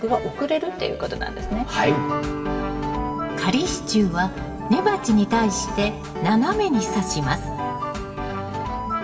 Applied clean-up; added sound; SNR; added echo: none; Guitar; 12 dB; reverberation time 2.3 s.